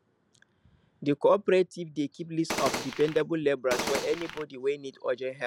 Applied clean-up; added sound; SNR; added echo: none; Gunshot, gunfire; 4 dB; none.